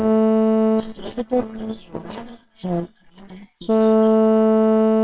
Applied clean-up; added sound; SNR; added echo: neural separator model SepFormer WHAMR!.